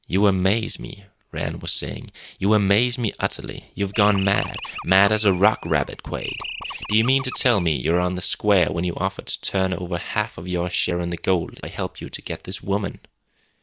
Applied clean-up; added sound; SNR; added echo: none; Animal; 11 dB; none.